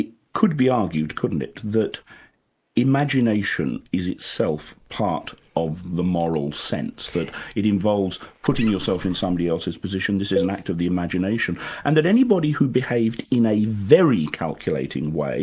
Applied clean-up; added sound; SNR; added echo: neural mask model Resemble Enhance denoiser.